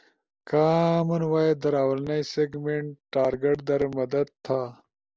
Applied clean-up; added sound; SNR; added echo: none; none; none; none.